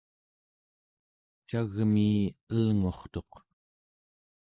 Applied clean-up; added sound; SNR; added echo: neural mask model Resemble Enhance denoiser.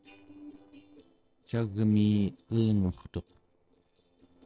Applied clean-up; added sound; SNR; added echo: neural separator model SepFormer DNS4.